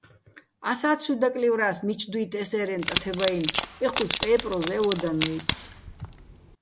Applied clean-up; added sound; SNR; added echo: none; Wood; 5 dB; none.